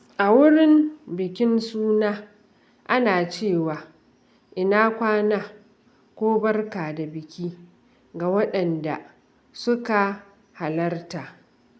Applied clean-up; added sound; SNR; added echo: none; none; none; none.